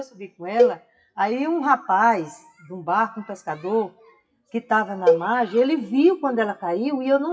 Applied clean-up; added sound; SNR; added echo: classical method WPE with log-MMSE.